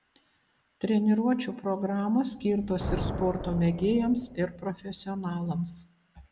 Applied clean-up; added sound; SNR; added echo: none; Thunder; 11 dB; none.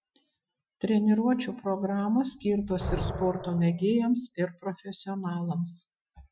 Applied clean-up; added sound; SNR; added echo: classical method Wiener filter.